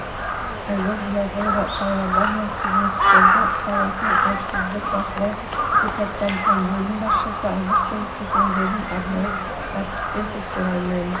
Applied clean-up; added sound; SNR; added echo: none; Crow; -4 dB; reverberation time 0.4 s.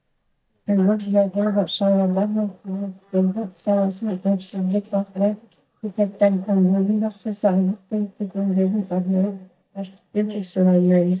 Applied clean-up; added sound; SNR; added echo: neural mask model DeepFilterNet 3.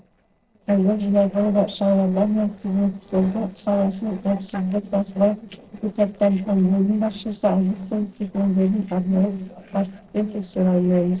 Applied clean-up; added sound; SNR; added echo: neural separator model SepFormer DNS4.